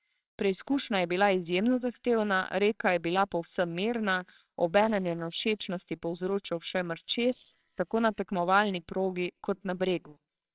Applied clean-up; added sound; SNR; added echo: neural separator model SepFormer WHAMR!.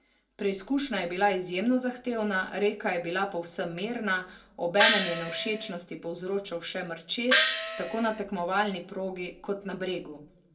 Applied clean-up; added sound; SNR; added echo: none; Gong; -3 dB; reverberation time 0.2 s.